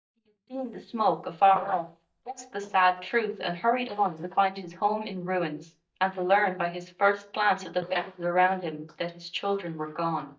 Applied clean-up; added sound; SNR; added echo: neural mask model DeepFilterNet 3.